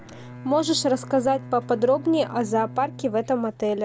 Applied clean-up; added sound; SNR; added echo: none; Bowed string instrument; 16 dB; none.